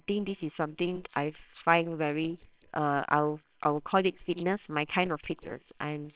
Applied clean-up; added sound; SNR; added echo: neural separator model SepFormer WHAMR!.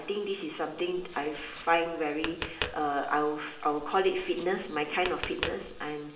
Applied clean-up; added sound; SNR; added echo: none; Tap; 10 dB; reverberation time 1.6 s.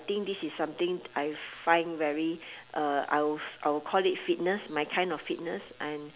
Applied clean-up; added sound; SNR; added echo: none; none; none; none.